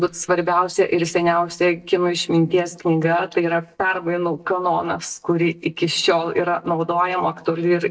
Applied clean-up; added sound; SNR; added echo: neural mask model DeepFilterNet 3.